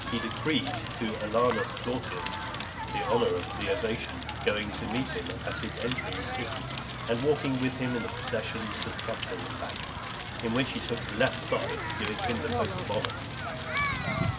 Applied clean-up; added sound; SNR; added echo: none; Crackle; 1 dB; reverberation time 1.5 s.